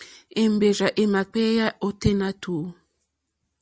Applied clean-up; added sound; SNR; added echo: none; none; none; none.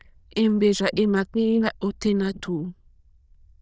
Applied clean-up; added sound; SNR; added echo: neural diffusion model UNIVERSE++.